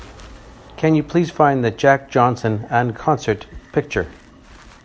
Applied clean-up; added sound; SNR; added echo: none; none; none; none.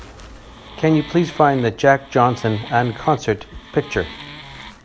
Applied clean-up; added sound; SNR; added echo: none; Wood; 19 dB; none.